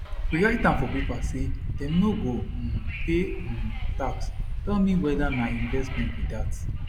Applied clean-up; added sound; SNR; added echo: none; Subway, metro, underground / Wind; 1 dB; none.